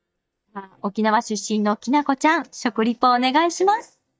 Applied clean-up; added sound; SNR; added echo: neural mask model DeepFilterNet 3.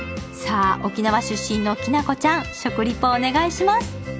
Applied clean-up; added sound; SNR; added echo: none; none; none; none.